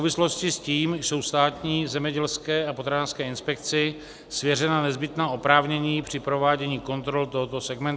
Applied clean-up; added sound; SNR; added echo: none; none; none; none.